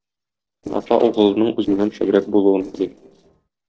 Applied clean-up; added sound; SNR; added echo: neural separator model SepFormer DNS4.